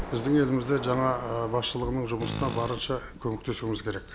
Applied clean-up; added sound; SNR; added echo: none; Tools + Crackle; 10 dB; none.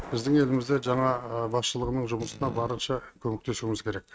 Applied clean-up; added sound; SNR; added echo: neural mask model RNNoise.